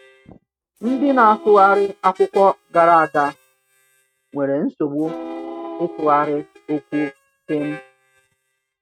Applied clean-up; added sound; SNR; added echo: neural mask model RNNoise.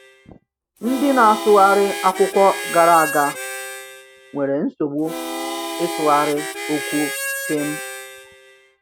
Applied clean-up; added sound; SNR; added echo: none; Harmonica; 9 dB; none.